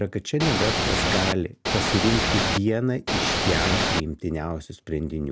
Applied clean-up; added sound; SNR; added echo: none; Ocean / Boat, Water vehicle; -3 dB; none.